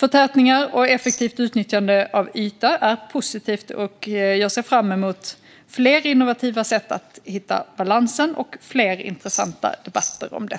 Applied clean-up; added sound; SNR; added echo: neural mask model Resemble Enhance denoiser.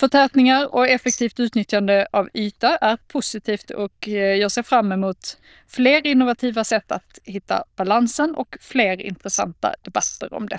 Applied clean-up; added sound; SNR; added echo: neural diffusion model UNIVERSE++.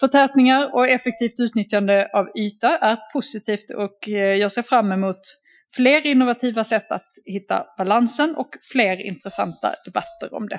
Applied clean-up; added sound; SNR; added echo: classical method Wiener filter.